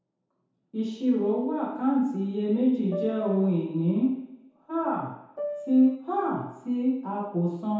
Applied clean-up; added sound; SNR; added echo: none; Piano; 8 dB; reverberation time 0.8 s.